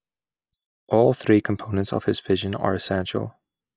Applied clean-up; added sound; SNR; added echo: neural mask model DeepFilterNet 3.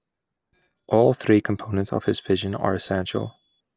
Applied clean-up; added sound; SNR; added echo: neural separator model SepFormer DNS4.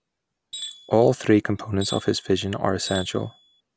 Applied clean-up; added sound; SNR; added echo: none; Tools; 14 dB; none.